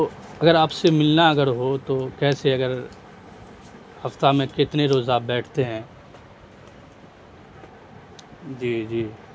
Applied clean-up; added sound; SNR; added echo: none; none; none; none.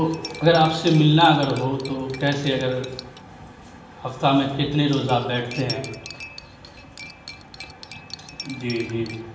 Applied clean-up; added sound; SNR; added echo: none; Cutlery, silverware; 18 dB; reverberation time 0.9 s.